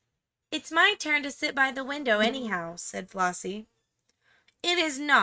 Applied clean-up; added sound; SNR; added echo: neural mask model RNNoise.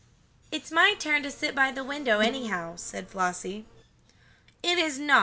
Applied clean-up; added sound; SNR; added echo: none; Insect; 15 dB; none.